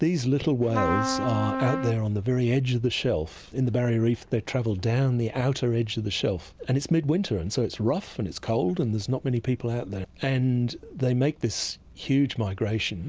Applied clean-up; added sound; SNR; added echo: none; Trumpet; 4 dB; none.